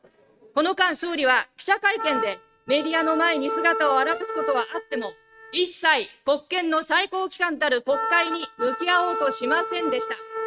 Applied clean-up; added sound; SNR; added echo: neural mask model RNNoise.